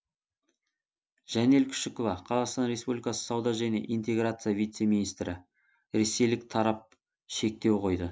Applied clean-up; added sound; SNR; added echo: none; none; none; none.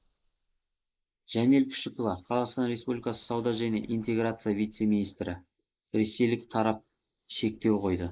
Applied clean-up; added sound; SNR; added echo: neural mask model Resemble Enhance denoiser.